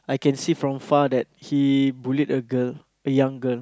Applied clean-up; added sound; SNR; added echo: none; none; none; none.